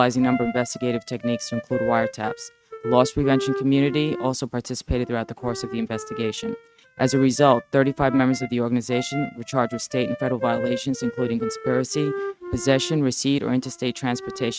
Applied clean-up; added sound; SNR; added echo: neural mask model RNNoise.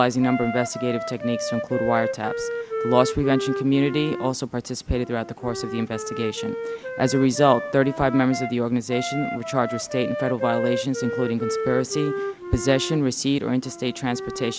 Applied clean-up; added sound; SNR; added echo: none; Wind instrument, woodwind instrument; 6 dB; none.